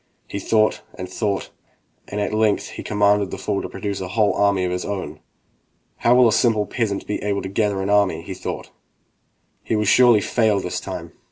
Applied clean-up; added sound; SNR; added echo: none; none; none; none.